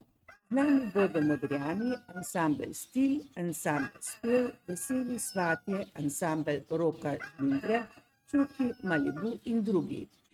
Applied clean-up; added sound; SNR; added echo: neural mask model RNNoise.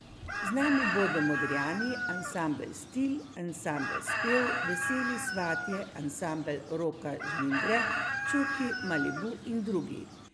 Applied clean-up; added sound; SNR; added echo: none; Chicken, rooster; 2 dB; none.